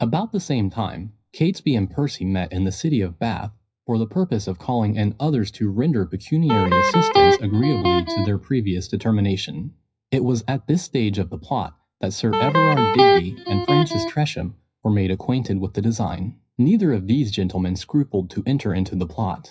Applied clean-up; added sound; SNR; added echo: classical method WPE with log-MMSE.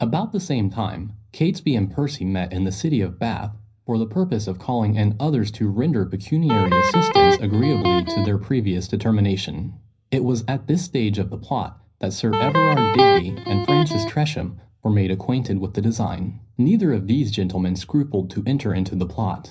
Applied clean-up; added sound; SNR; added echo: none; Electric guitar; -3 dB; reverberation time 0.5 s.